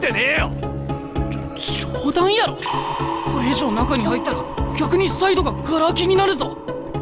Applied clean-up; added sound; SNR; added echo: none; none; none; none.